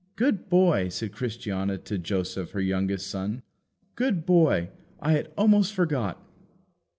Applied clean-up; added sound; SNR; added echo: none; none; none; none.